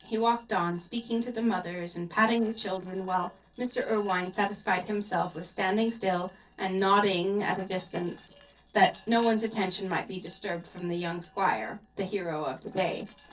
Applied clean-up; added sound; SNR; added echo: neural separator model SepFormer DNS4.